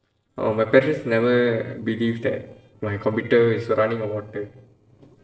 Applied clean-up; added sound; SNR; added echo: neural separator model SepFormer DNS4.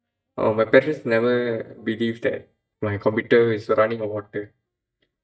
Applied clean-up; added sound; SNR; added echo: neural mask model DeepFilterNet 3.